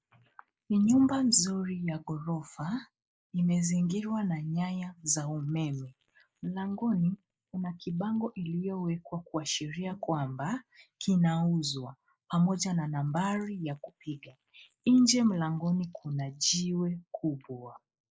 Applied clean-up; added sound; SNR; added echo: neural mask model Resemble Enhance denoiser.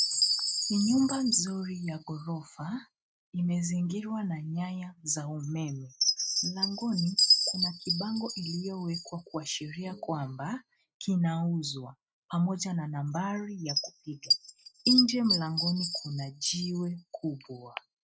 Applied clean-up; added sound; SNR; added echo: neural mask model RNNoise.